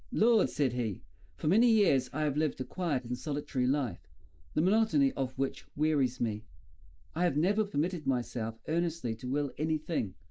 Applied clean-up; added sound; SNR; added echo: neural mask model Resemble Enhance denoiser.